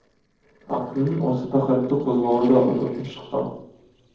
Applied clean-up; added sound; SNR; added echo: neural separator model SepFormer DNS4.